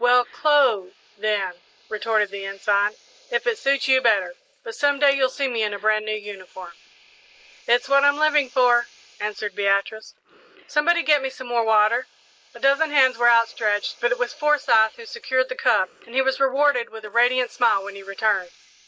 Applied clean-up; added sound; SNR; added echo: neural mask model Resemble Enhance denoiser.